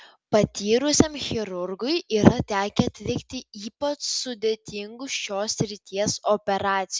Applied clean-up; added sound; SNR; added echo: none; none; none; none.